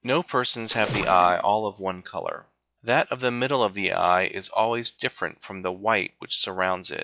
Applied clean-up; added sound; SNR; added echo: classical method log-MMSE.